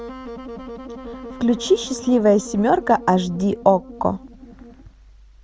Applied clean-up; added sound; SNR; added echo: none; Wind instrument, woodwind instrument; 15 dB; none.